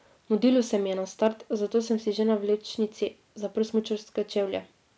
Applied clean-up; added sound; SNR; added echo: none; none; none; none.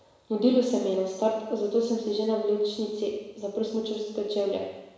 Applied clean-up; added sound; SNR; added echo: none; none; none; reverberation time 1.0 s.